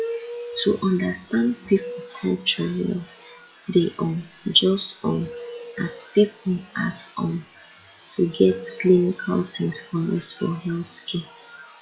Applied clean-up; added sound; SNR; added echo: classical method WPE with log-MMSE.